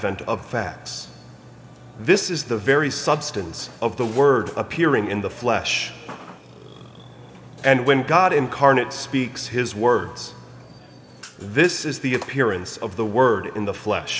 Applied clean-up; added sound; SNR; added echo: none; Burping, eructation; 20 dB; none.